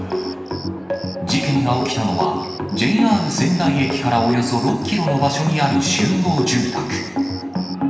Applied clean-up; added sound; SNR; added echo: none; Cricket; 17 dB; reverberation time 1.4 s.